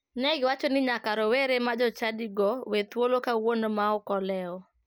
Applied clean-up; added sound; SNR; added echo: none; none; none; none.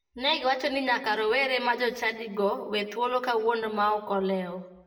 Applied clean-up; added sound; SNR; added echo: none; none; none; reverberation time 0.7 s.